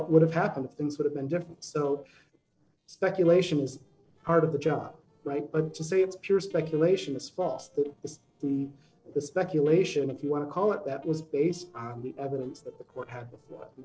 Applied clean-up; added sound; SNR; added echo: neural separator model SepFormer DNS4.